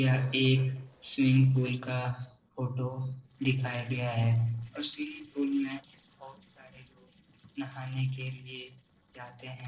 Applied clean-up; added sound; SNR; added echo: neural separator model SepFormer DNS4.